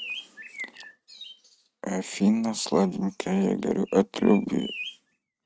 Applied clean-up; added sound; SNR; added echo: neural mask model RNNoise.